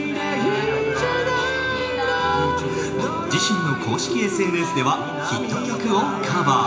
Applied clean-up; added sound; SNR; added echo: none; none; none; reverberation time 0.8 s.